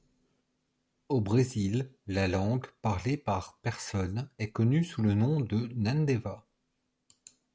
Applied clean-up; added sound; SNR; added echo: none; none; none; none.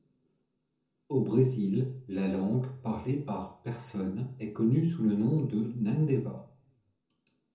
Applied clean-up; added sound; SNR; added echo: none; none; none; reverberation time 0.6 s.